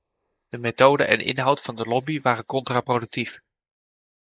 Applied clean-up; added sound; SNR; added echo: neural mask model Resemble Enhance denoiser.